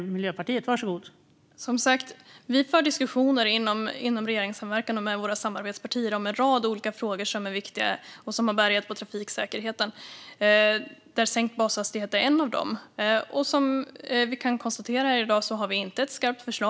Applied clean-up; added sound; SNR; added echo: none; none; none; none.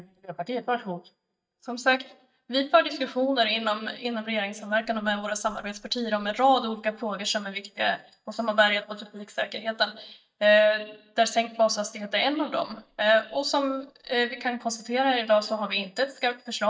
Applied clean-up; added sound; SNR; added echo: neural mask model DeepFilterNet 3.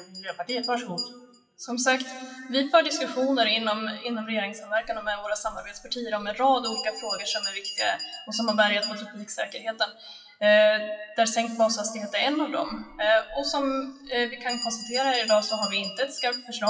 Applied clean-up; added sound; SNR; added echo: classical method WPE with log-MMSE.